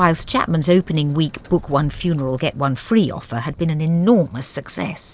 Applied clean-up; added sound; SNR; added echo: none; none; none; none.